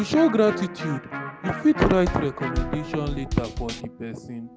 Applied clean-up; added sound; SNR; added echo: none; Drum kit + Electric guitar; 7 dB; none.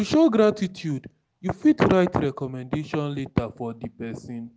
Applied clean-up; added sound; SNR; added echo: none; none; none; none.